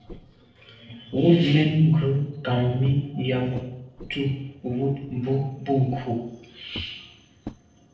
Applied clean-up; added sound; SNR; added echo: neural separator model SepFormer DNS4.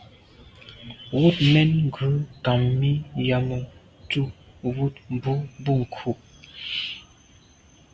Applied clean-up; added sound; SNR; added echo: none; none; none; none.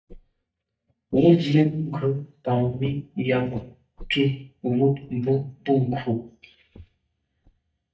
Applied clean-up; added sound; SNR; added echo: neural mask model DeepFilterNet 3.